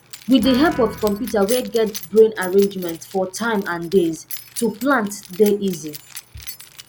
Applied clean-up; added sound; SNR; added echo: none; Guitar + Keys jangling; 15 dB; none.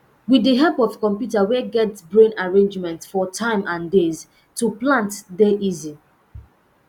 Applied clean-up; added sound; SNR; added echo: none; none; none; none.